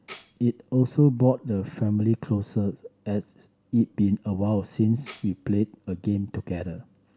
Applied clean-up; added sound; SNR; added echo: none; Tambourine; 8 dB; none.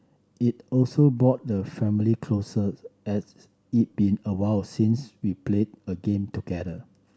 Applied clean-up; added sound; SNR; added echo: none; none; none; none.